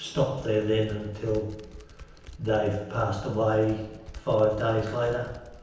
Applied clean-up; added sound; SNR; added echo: none; Typing; 18 dB; reverberation time 0.9 s.